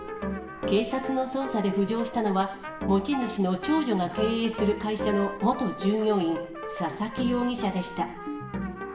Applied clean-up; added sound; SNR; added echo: none; Trumpet; 15 dB; reverberation time 0.8 s.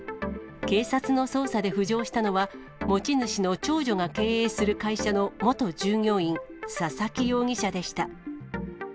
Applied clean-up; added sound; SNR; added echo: none; none; none; none.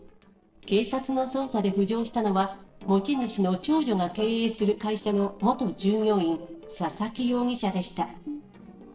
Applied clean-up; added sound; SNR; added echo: neural separator model SepFormer DNS4.